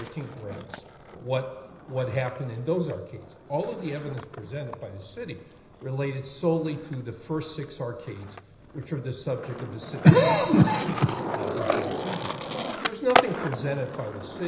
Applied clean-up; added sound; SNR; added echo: none; Skateboard; 6 dB; reverberation time 0.9 s.